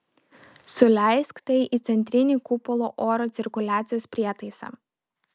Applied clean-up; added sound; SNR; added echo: none; none; none; none.